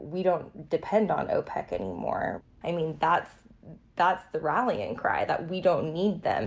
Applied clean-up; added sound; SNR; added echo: none; none; none; none.